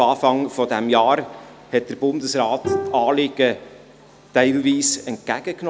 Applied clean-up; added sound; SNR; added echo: none; Bowed string instrument; 11 dB; none.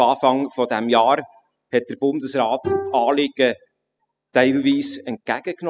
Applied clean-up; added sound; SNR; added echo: classical method spectral subtraction.